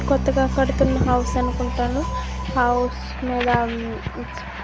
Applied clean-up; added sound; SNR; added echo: none; Bass guitar; 5 dB; none.